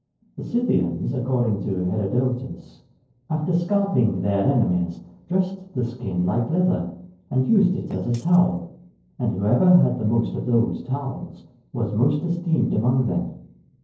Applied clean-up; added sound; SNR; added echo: neural separator model SepFormer DNS4.